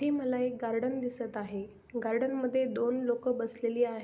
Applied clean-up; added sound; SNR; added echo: none; none; none; none.